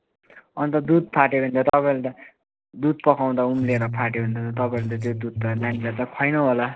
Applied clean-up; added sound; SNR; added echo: neural separator model SepFormer DNS4.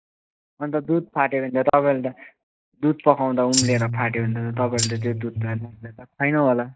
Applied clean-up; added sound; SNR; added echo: neural mask model DeepFilterNet 3.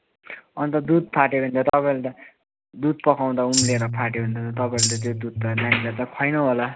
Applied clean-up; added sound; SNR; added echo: none; Bass guitar + Tambourine; 2 dB; none.